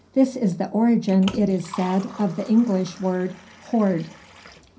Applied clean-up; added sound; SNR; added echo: none; Liquid; 19 dB; reverberation time 0.3 s.